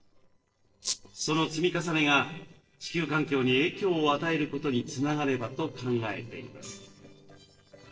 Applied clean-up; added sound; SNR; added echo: neural separator model SepFormer DNS4.